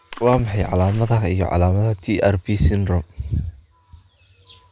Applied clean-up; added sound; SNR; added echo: none; Water / Splash, splatter; 14 dB; none.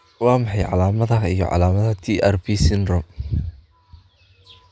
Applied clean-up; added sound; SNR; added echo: none; none; none; none.